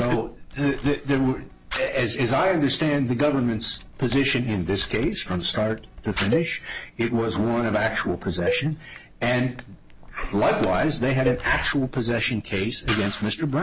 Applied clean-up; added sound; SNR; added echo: none; Camera + Cowbell; 11 dB; none.